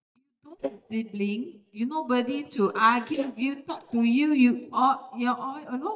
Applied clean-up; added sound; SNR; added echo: neural mask model DeepFilterNet 3.